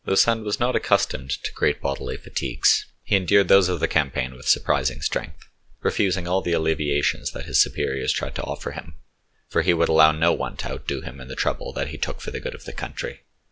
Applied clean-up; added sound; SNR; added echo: none; none; none; none.